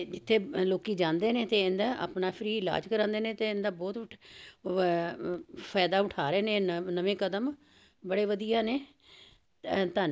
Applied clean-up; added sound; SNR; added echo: none; none; none; none.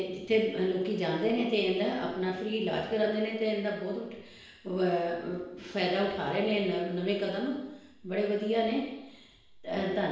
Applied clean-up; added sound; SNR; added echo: none; none; none; reverberation time 1.0 s.